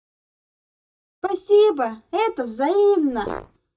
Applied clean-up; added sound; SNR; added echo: neural mask model DeepFilterNet 3.